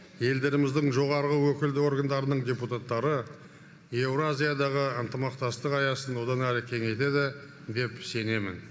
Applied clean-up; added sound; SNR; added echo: none; none; none; none.